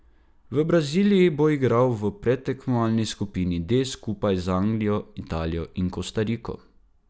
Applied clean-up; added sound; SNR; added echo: none; none; none; none.